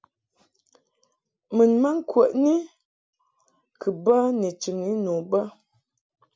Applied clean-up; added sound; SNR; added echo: none; none; none; none.